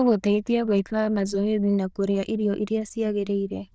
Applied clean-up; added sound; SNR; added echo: neural diffusion model UNIVERSE++.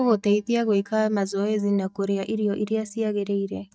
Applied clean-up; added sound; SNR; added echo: neural mask model DeepFilterNet 3.